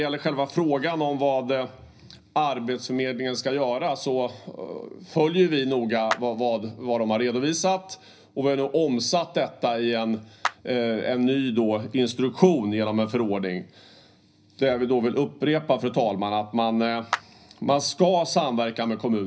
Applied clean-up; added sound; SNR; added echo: none; Clapping; 12 dB; reverberation time 0.5 s.